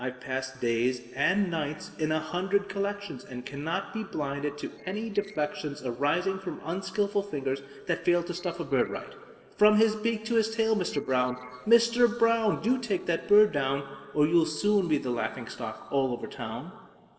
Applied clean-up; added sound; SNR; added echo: neural separator model SepFormer DNS4.